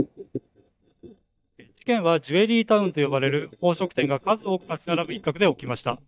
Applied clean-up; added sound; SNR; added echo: neural mask model DeepFilterNet 3.